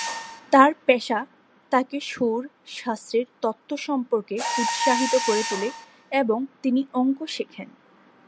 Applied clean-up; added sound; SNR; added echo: none; Mechanisms; 9 dB; none.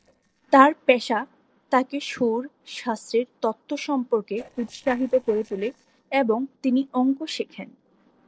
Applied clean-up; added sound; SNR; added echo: neural separator model SepFormer DNS4.